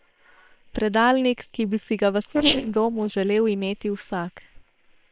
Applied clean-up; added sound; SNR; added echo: neural separator model SepFormer WHAM!.